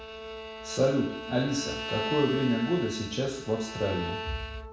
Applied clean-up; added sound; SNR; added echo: none; Bowed string instrument; 8 dB; reverberation time 0.6 s.